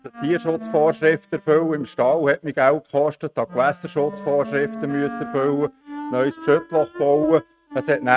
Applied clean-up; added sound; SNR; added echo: neural mask model RNNoise.